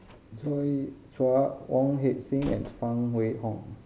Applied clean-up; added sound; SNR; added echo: none; Slam; 20 dB; none.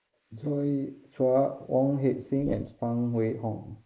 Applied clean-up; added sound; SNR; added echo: neural mask model Resemble Enhance denoiser.